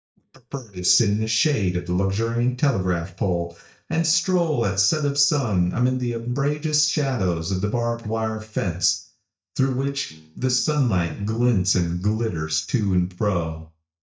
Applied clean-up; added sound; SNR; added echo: neural mask model DeepFilterNet 3.